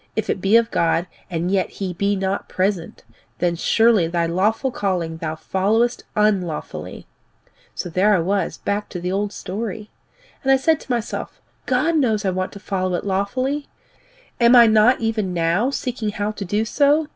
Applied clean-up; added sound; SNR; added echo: none; none; none; none.